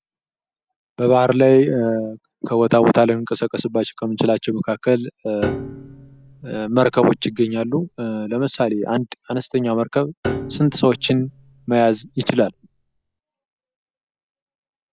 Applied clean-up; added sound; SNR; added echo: none; Piano; 13 dB; none.